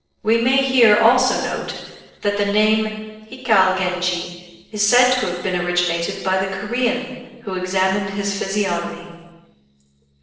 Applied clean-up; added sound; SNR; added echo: neural separator model SepFormer DNS4.